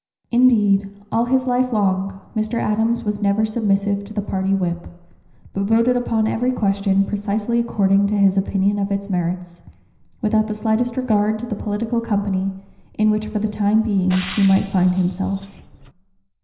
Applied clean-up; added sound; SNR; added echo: none; Frying (food); 15 dB; reverberation time 0.9 s.